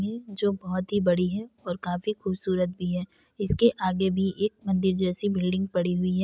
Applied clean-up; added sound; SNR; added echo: none; none; none; none.